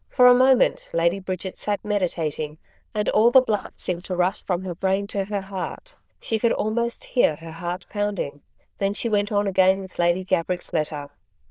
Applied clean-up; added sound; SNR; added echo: neural diffusion model UNIVERSE++.